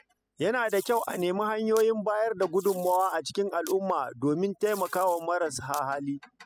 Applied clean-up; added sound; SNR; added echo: classical method spectral subtraction.